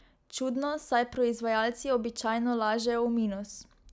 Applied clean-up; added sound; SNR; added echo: none; none; none; none.